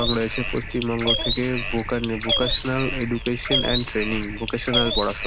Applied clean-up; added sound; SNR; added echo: none; Bird; -3 dB; none.